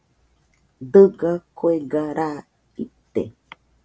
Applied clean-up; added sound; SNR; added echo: none; none; none; none.